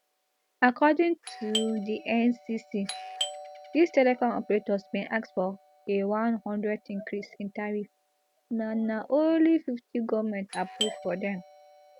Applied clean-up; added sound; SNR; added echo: none; Doorbell; 15 dB; none.